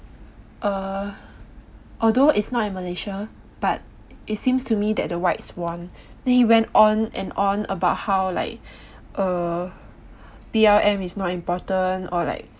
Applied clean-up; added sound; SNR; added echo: none; none; none; none.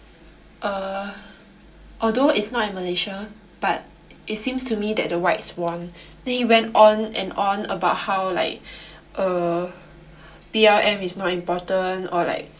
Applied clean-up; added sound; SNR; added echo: none; none; none; reverberation time 0.2 s.